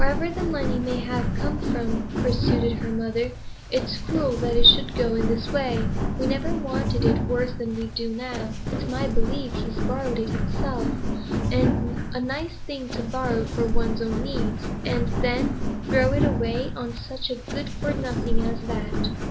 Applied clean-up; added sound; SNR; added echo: none; Walk, footsteps; -3 dB; none.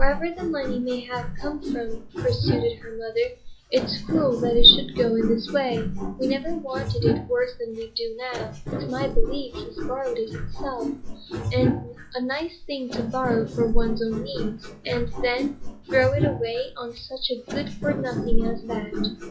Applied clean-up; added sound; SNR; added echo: classical method log-MMSE.